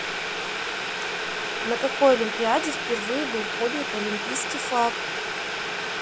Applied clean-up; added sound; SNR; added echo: none; Boiling; 1 dB; none.